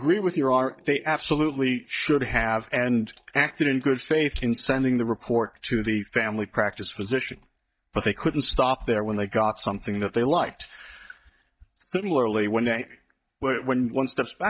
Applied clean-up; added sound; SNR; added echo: neural mask model DeepFilterNet 3.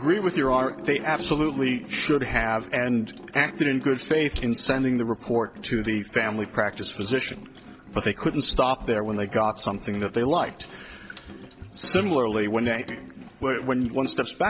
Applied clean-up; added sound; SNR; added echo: none; Sink (filling or washing) / Water tap, faucet; 16 dB; none.